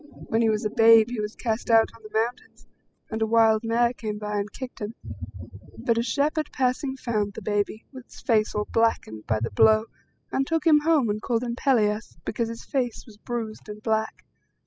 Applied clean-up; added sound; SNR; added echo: classical method spectral subtraction.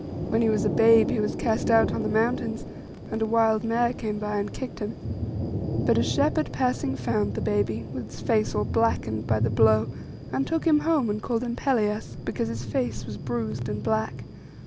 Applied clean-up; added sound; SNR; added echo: none; Thunder; 5 dB; none.